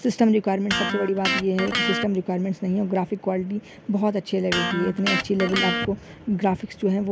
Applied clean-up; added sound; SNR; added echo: none; Electric guitar; 5 dB; none.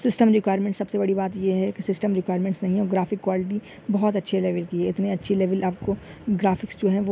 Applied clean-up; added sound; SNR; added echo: none; none; none; none.